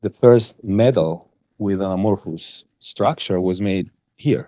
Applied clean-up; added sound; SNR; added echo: neural mask model DeepFilterNet 3.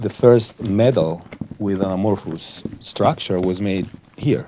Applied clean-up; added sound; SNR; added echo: neural mask model Resemble Enhance denoiser.